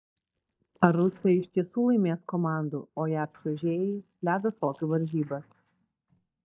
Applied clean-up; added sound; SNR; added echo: neural mask model DeepFilterNet 3.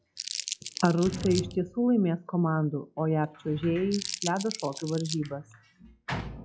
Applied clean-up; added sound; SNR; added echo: classical method log-MMSE.